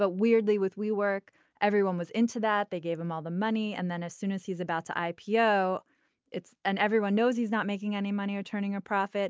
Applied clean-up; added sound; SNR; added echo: none; none; none; none.